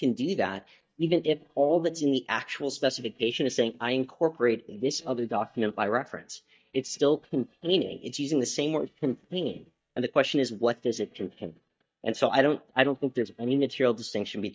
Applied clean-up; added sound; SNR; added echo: neural mask model DeepFilterNet 3.